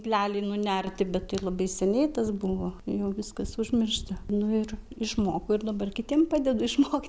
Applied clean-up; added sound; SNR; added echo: none; none; none; none.